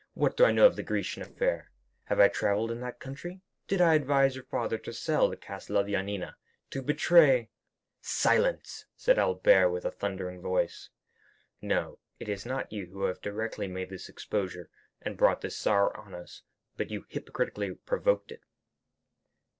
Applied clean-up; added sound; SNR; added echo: neural separator model SepFormer DNS4.